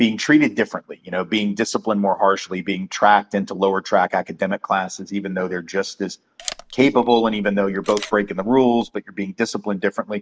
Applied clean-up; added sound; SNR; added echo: none; Camera; 17 dB; none.